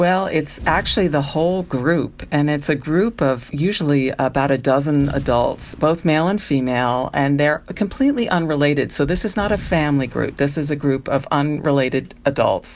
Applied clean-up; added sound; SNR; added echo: none; Boom; 20 dB; none.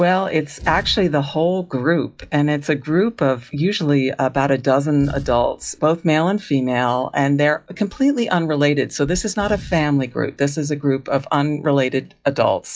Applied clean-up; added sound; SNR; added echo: classical method log-MMSE.